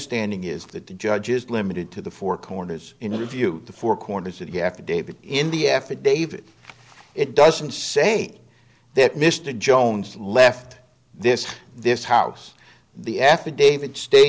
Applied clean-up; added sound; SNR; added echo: none; none; none; none.